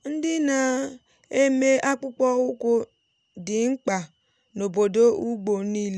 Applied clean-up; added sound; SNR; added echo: none; none; none; none.